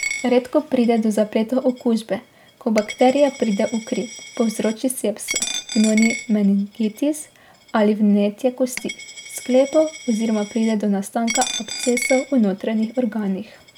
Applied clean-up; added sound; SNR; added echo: none; Coin (dropping); 12 dB; none.